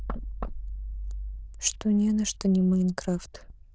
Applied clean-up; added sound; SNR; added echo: neural diffusion model UNIVERSE++.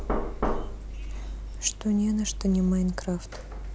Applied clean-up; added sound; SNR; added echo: none; Knock; 3 dB; none.